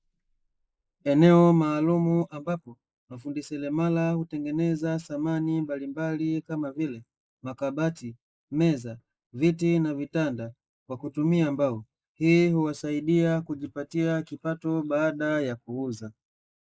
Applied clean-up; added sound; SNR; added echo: neural mask model Resemble Enhance denoiser.